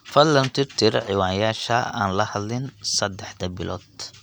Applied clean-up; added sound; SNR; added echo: none; none; none; none.